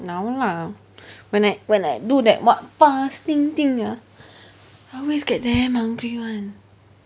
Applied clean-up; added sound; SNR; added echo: none; none; none; none.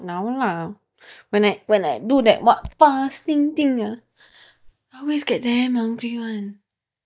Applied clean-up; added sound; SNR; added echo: neural mask model DeepFilterNet 3.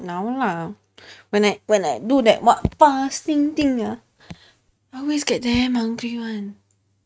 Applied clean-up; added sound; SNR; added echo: neural mask model RNNoise.